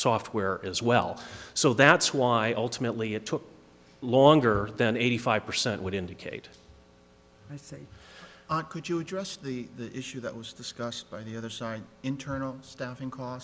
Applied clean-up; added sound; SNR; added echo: none; none; none; none.